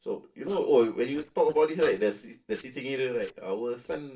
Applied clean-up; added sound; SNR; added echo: neural separator model SepFormer DNS4.